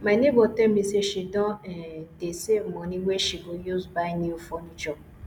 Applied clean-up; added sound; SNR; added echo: none; none; none; none.